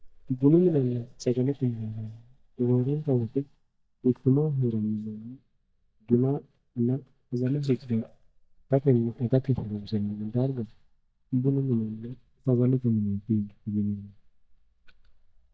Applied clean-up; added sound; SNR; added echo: neural mask model DeepFilterNet 3.